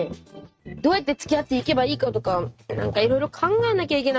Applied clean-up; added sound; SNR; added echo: neural mask model RNNoise.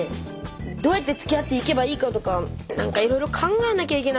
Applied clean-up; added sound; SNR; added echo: none; none; none; none.